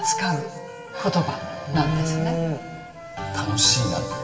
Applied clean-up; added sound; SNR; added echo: none; Wind instrument, woodwind instrument; 14 dB; reverberation time 1.9 s.